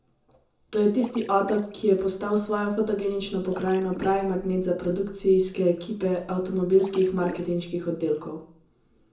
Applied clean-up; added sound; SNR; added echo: none; Splash, splatter; 17 dB; reverberation time 0.6 s.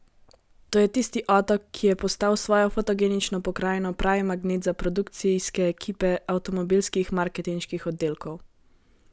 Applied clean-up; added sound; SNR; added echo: none; none; none; none.